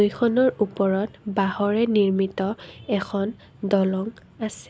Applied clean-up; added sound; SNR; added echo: none; none; none; none.